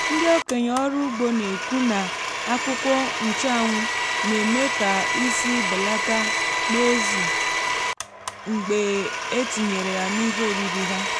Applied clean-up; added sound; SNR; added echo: none; Domestic sounds, home sounds; 1 dB; none.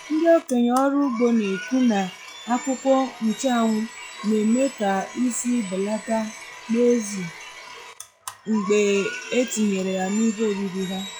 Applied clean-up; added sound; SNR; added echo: classical method log-MMSE.